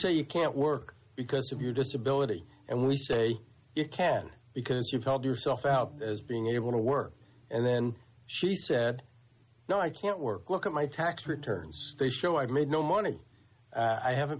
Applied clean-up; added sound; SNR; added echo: none; Bowed string instrument; 19 dB; none.